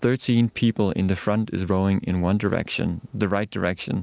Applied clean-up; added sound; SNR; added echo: none; none; none; none.